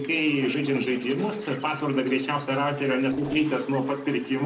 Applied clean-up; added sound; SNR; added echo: neural separator model SepFormer DNS4.